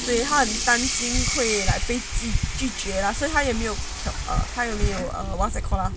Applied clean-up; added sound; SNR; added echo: none; Sink (filling or washing) / Water tap, faucet; 7 dB; none.